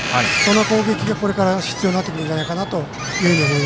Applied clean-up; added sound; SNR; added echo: none; Boat, Water vehicle; 4 dB; none.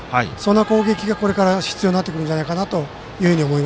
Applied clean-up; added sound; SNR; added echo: none; none; none; none.